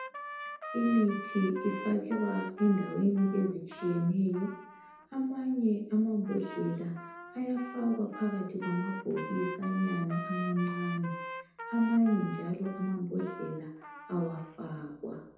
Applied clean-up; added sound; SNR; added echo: none; Trumpet; 12 dB; reverberation time 2.0 s.